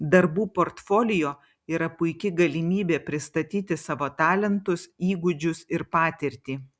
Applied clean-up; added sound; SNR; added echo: none; none; none; none.